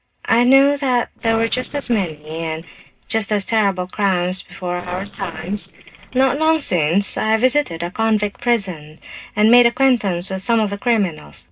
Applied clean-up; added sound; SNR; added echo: neural separator model SepFormer DNS4.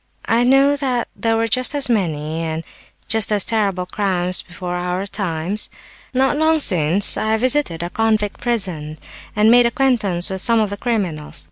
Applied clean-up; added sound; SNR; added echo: none; none; none; none.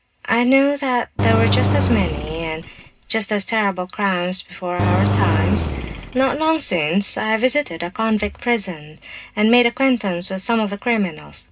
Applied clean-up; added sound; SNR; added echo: none; Engine; 0 dB; reverberation time 0.2 s.